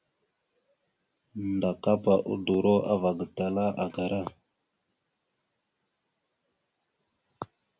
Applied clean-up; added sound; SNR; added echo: none; none; none; none.